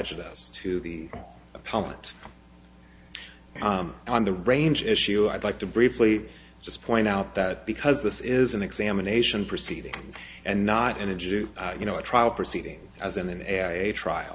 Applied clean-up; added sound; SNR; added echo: none; none; none; none.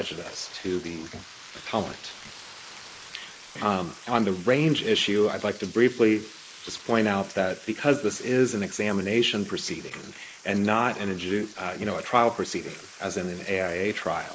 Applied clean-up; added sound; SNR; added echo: neural mask model Resemble Enhance denoiser.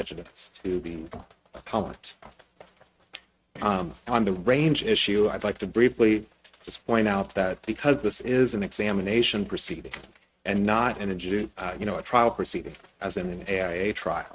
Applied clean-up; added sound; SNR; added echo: neural mask model RNNoise.